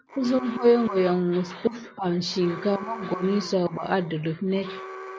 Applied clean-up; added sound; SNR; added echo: none; Alarm; 15 dB; none.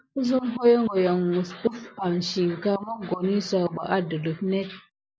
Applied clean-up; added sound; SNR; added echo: none; none; none; none.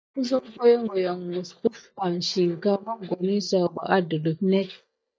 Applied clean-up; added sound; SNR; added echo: neural mask model DeepFilterNet 3.